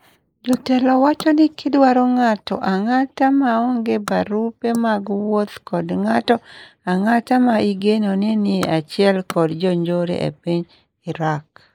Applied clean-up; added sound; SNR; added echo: neural mask model Resemble Enhance denoiser.